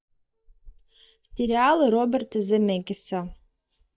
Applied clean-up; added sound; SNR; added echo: neural mask model DeepFilterNet 3.